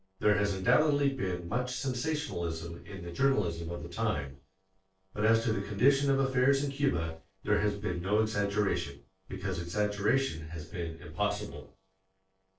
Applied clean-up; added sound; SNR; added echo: neural separator model SepFormer DNS4.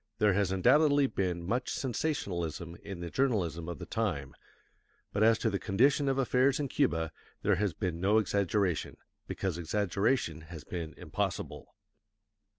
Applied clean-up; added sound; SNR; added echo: none; none; none; none.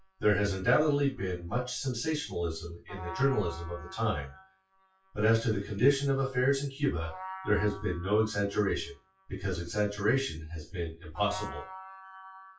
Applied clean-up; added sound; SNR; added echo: classical method WPE with log-MMSE.